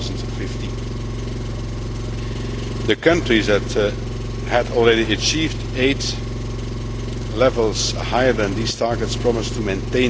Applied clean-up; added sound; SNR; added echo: none; Engine; 3 dB; none.